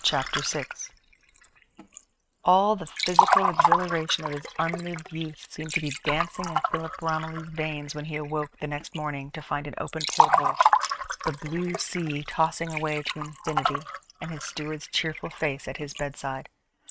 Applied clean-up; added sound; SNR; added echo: neural mask model RNNoise.